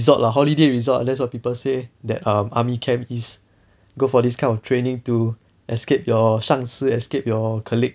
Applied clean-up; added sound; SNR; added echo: none; none; none; none.